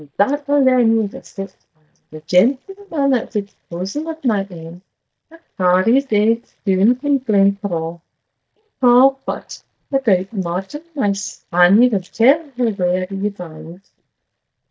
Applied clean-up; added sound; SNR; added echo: neural mask model DeepFilterNet 3.